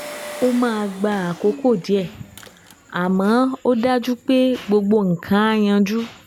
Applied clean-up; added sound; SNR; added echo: none; Engine; 20 dB; none.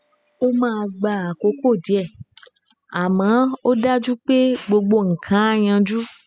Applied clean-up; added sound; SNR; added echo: classical method spectral subtraction.